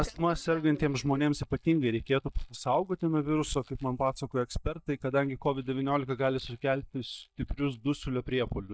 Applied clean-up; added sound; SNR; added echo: neural mask model DeepFilterNet 3.